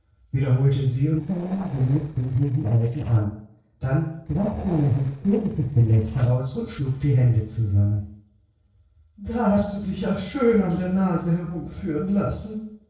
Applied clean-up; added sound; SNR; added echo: neural separator model SepFormer DNS4.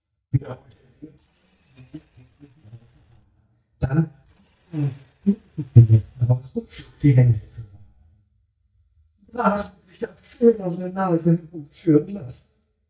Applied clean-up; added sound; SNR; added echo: neural mask model DeepFilterNet 3.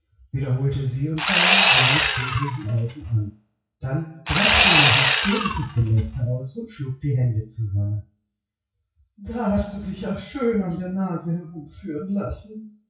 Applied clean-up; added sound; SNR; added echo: classical method WPE with log-MMSE.